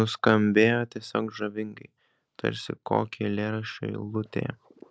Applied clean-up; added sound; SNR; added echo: none; none; none; none.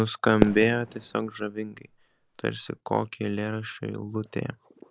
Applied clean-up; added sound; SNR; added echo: none; Fireworks; 5 dB; none.